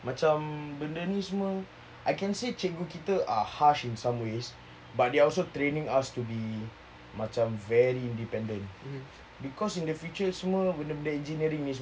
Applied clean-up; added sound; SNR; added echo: none; none; none; none.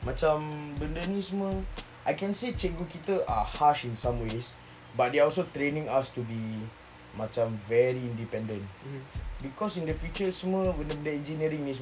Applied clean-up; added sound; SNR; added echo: none; Drum kit; 9 dB; none.